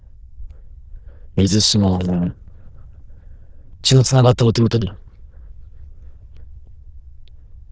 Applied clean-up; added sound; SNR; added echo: neural diffusion model UNIVERSE++.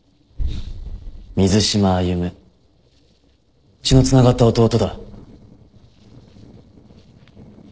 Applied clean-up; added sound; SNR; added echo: neural separator model SepFormer DNS4.